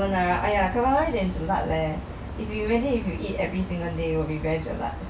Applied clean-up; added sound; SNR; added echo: none; none; none; none.